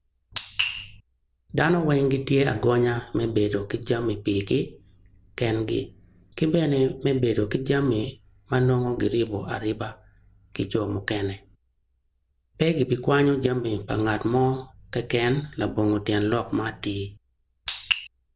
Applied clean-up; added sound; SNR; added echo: none; none; none; none.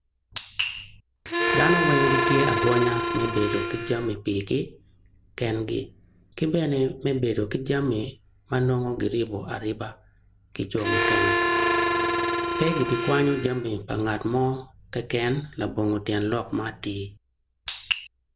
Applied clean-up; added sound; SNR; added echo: none; Harmonica; -2 dB; none.